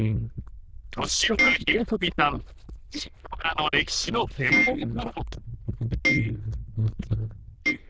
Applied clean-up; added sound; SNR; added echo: neural diffusion model UNIVERSE++.